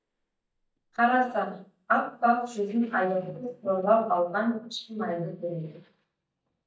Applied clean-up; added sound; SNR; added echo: neural mask model DeepFilterNet 3.